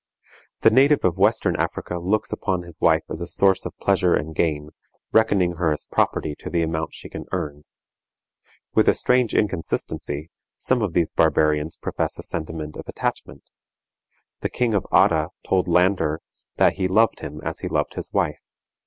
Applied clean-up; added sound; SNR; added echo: none; none; none; none.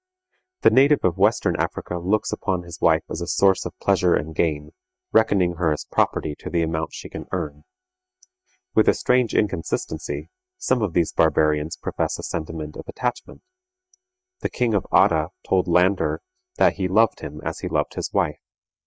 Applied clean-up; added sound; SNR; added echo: neural mask model DeepFilterNet 3.